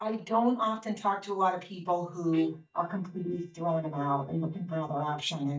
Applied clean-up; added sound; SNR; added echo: neural mask model DeepFilterNet 3.